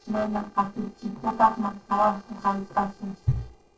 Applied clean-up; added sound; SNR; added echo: neural separator model SepFormer DNS4.